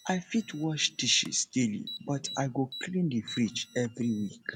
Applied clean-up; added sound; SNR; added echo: none; Alarm; 17 dB; none.